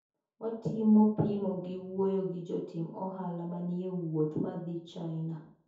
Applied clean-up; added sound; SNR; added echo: none; none; none; reverberation time 0.6 s.